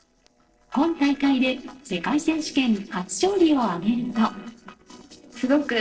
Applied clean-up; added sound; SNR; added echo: neural separator model SepFormer DNS4.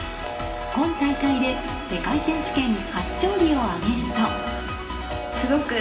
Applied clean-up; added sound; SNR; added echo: none; Telephone; 12 dB; reverberation time 2.3 s.